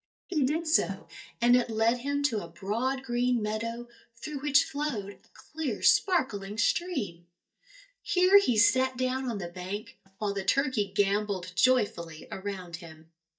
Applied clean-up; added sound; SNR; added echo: neural mask model DeepFilterNet 3.